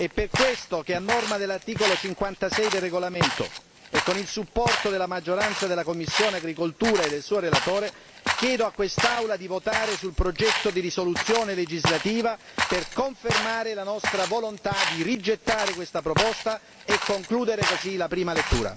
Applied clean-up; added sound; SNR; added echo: none; Walk, footsteps; 3 dB; none.